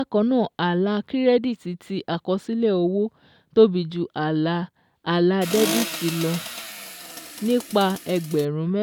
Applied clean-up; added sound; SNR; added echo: none; Accelerating, revving, vroom; 9 dB; none.